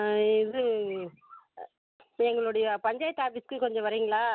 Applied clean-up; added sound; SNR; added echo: none; none; none; none.